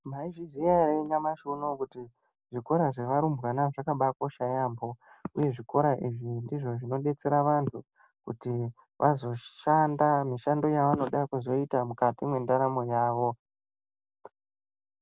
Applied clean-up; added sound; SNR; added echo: none; none; none; none.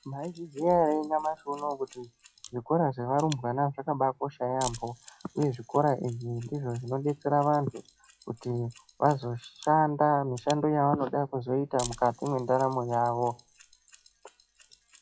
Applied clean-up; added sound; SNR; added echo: classical method log-MMSE.